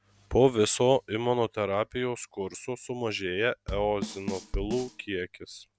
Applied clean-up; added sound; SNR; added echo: none; Bass drum / Snare drum / Drum kit; 9 dB; none.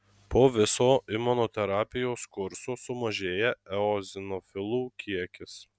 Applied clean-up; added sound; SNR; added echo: none; none; none; none.